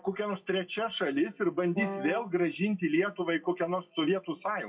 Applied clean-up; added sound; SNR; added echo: classical method WPE with log-MMSE.